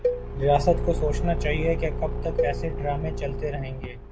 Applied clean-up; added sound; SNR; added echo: none; Cowbell + Engine / Car; 1 dB; none.